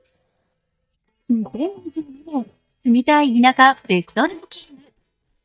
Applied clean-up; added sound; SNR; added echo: neural mask model DeepFilterNet 3.